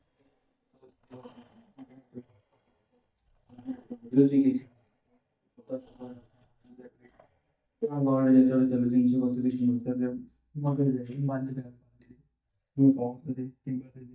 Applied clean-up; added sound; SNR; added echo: neural mask model DeepFilterNet 3.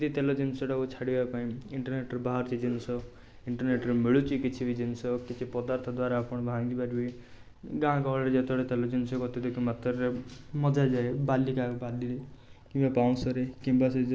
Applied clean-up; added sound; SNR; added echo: none; none; none; none.